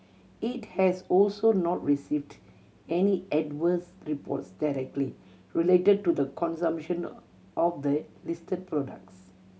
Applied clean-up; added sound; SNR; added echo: none; none; none; none.